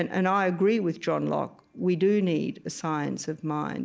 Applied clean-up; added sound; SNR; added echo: none; none; none; none.